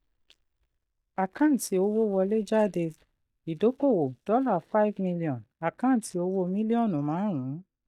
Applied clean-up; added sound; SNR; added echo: neural mask model DeepFilterNet 3.